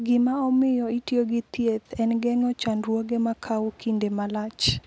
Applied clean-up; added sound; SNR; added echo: none; none; none; none.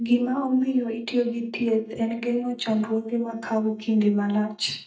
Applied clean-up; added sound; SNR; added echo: neural mask model DeepFilterNet 3.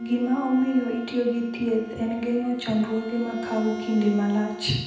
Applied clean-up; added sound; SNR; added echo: none; Bowed string instrument; 15 dB; reverberation time 0.9 s.